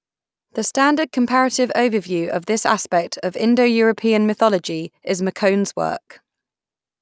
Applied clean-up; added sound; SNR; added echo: none; none; none; none.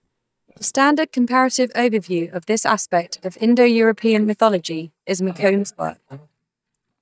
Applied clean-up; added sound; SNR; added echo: neural mask model DeepFilterNet 3.